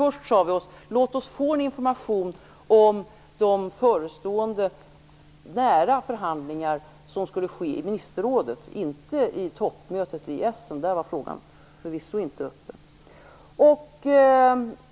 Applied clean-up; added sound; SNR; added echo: none; none; none; none.